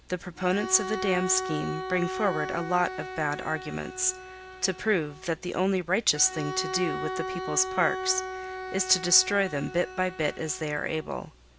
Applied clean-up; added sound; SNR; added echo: none; Bowed string instrument; 8 dB; none.